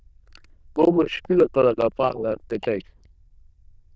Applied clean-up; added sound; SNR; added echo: neural diffusion model UNIVERSE++.